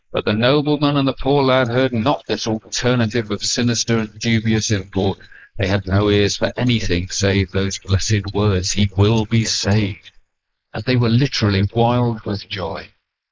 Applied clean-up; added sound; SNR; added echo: neural mask model Resemble Enhance denoiser.